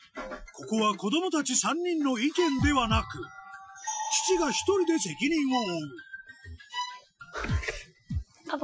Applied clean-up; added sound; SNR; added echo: classical method Wiener filter.